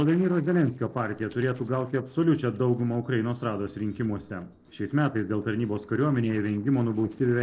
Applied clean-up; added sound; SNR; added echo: neural separator model SepFormer DNS4.